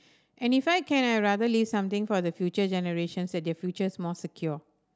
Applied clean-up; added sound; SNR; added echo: none; none; none; none.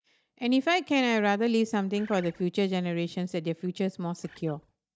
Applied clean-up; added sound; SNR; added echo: neural mask model DeepFilterNet 3.